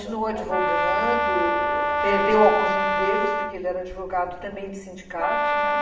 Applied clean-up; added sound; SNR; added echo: none; Brass instrument; -2 dB; reverberation time 0.8 s.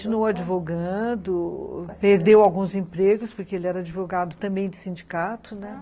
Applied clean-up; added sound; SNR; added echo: none; none; none; none.